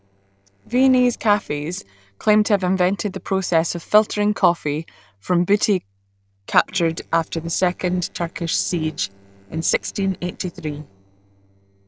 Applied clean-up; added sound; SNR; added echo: neural separator model SepFormer DNS4.